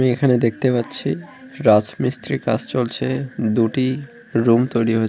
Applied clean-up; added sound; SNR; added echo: none; none; none; none.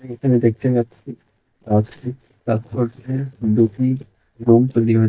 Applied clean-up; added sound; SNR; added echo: neural mask model DeepFilterNet 3.